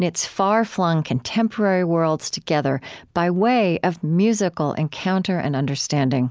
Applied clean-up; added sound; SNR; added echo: none; none; none; none.